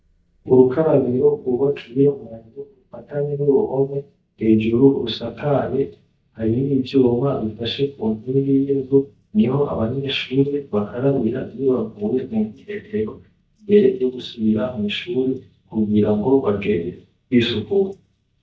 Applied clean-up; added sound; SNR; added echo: neural mask model DeepFilterNet 3.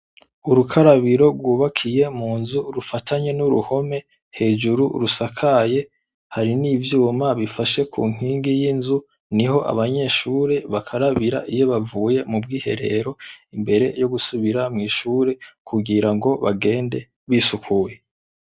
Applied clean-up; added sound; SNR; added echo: none; none; none; none.